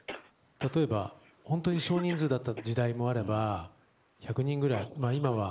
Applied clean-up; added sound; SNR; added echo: neural mask model Resemble Enhance denoiser.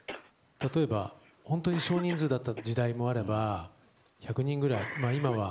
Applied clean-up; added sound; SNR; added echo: none; Cough; 14 dB; none.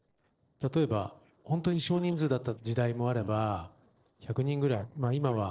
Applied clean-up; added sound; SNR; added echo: neural separator model SepFormer DNS4.